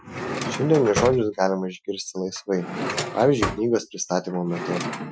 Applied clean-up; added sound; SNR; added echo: classical method Wiener filter.